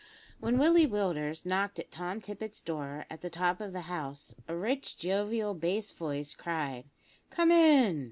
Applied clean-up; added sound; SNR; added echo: none; none; none; none.